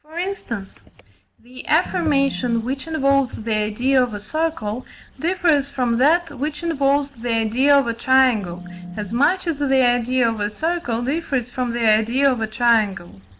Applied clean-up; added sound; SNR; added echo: none; Organ; 12 dB; none.